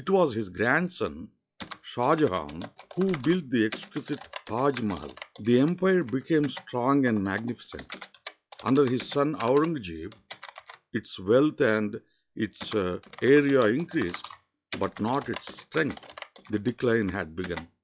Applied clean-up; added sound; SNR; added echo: classical method log-MMSE.